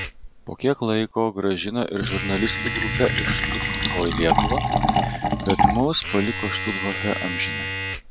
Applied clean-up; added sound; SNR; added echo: none; Domestic sounds, home sounds + Fill (with liquid); -1 dB; none.